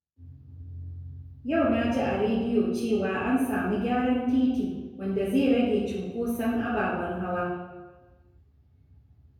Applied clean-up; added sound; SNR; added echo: none; none; none; reverberation time 1.2 s.